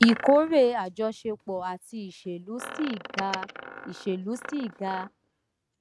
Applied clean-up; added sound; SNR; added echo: neural mask model RNNoise.